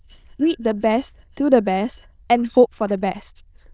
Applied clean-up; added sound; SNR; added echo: neural diffusion model UNIVERSE++.